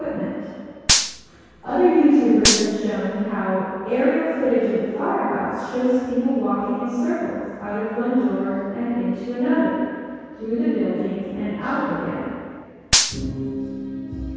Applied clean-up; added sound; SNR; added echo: none; Gunshot, gunfire; 1 dB; reverberation time 2.0 s.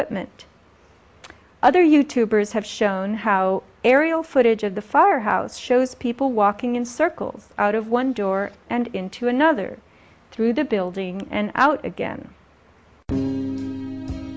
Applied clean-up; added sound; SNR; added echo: none; none; none; none.